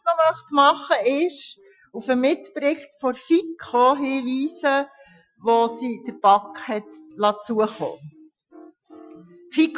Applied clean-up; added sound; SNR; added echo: classical method Wiener filter.